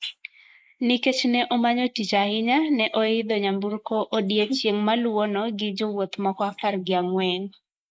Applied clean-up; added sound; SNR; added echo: neural mask model Resemble Enhance denoiser.